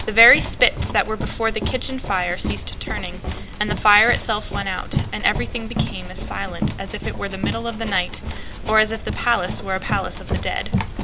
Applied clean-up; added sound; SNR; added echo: none; Run; 6 dB; none.